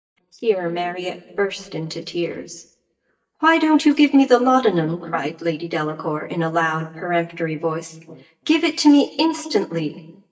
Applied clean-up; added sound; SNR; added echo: neural mask model DeepFilterNet 3.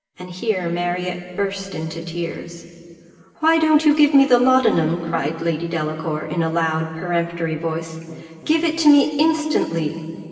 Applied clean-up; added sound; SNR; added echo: none; Piano; 18 dB; reverberation time 2.4 s.